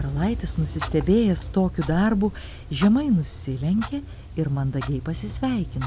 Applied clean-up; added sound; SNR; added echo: none; Clock; 10 dB; none.